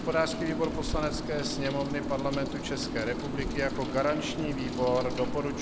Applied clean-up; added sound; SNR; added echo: none; Rain; 3 dB; none.